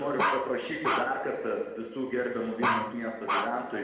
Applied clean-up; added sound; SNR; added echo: none; Bark; -1 dB; reverberation time 1.1 s.